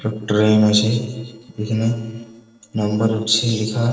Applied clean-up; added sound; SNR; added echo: neural separator model SepFormer DNS4.